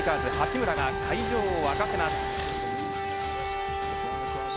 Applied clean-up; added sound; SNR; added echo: none; Wind instrument, woodwind instrument; 1 dB; none.